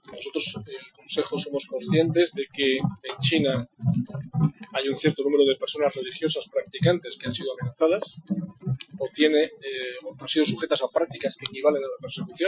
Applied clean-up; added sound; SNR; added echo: classical method Wiener filter.